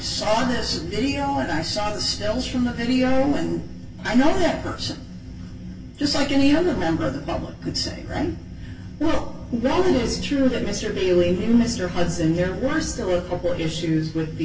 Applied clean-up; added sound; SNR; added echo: none; Organ; 19 dB; reverberation time 0.2 s.